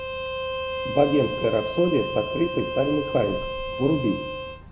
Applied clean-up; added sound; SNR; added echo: none; Bowed string instrument; 5 dB; none.